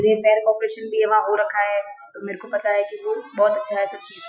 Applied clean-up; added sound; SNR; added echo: classical method Wiener filter.